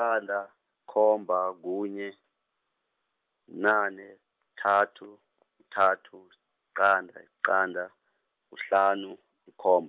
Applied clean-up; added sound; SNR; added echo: none; none; none; none.